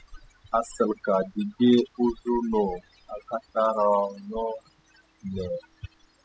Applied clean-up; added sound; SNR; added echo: classical method spectral subtraction.